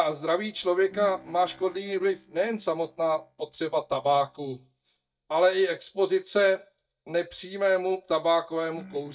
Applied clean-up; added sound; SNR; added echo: neural mask model DeepFilterNet 3.